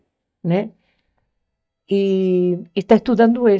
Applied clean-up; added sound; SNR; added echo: neural mask model DeepFilterNet 3.